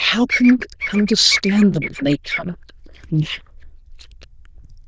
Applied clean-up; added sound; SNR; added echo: neural diffusion model UNIVERSE++.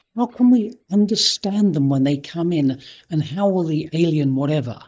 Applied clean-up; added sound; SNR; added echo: neural mask model DeepFilterNet 3.